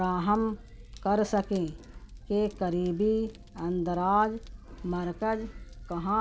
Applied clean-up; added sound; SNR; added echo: none; Fire; 16 dB; none.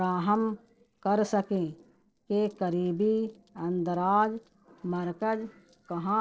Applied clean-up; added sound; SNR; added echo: neural separator model SepFormer DNS4.